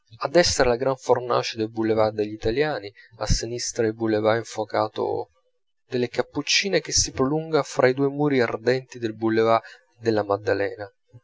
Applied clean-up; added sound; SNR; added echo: none; none; none; none.